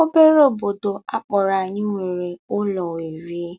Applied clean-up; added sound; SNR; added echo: none; none; none; none.